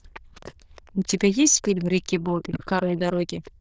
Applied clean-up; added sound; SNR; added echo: neural diffusion model UNIVERSE++.